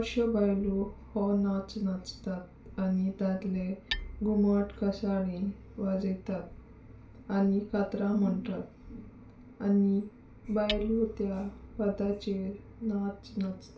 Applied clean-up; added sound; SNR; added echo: none; Hammer; 16 dB; reverberation time 0.3 s.